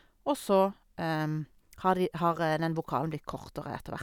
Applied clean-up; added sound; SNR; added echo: none; none; none; none.